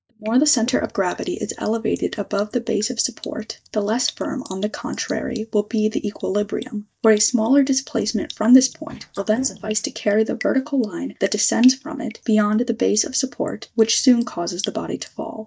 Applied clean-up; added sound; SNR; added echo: neural mask model DeepFilterNet 3.